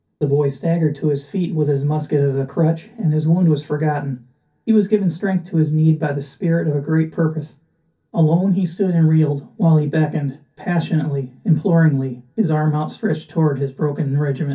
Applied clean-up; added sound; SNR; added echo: none; none; none; reverberation time 0.3 s.